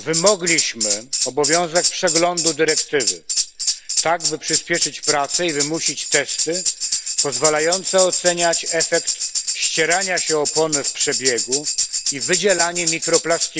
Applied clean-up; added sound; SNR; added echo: none; Tambourine; 0 dB; none.